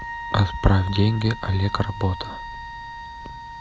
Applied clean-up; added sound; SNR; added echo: none; Wind instrument, woodwind instrument; 12 dB; none.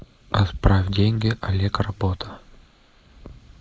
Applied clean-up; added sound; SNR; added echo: neural mask model Resemble Enhance denoiser.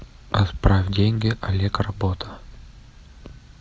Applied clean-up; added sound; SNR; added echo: none; none; none; none.